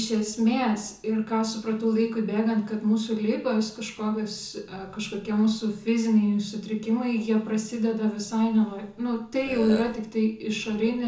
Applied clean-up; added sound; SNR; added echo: none; Burping, eructation; 10 dB; reverberation time 0.6 s.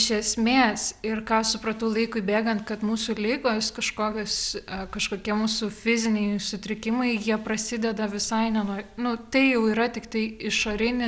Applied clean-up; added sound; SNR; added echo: none; none; none; none.